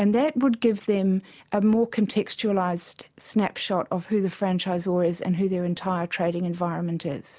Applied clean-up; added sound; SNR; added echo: none; none; none; none.